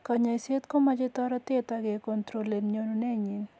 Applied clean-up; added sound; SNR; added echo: none; none; none; none.